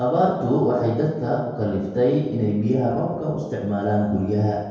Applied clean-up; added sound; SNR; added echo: none; none; none; reverberation time 1.2 s.